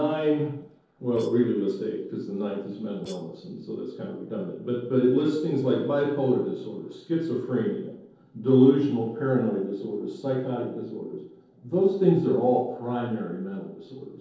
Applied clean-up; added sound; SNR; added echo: neural separator model SepFormer DNS4.